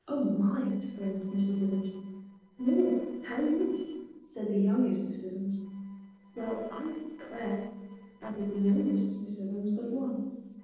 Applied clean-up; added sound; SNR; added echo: neural separator model SepFormer DNS4.